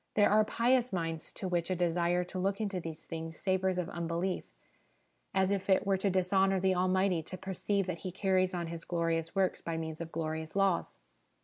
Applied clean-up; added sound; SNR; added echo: none; none; none; none.